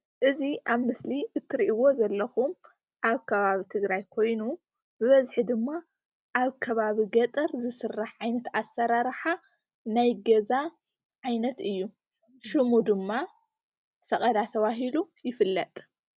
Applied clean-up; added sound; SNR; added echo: none; none; none; none.